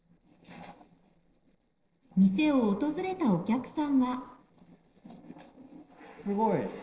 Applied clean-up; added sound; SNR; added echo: neural separator model SepFormer DNS4.